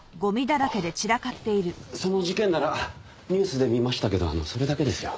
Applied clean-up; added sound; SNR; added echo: none; none; none; none.